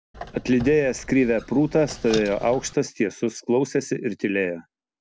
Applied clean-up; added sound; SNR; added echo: none; Squeak; 15 dB; none.